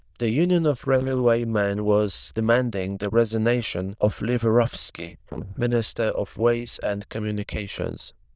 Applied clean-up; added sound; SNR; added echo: neural diffusion model UNIVERSE++.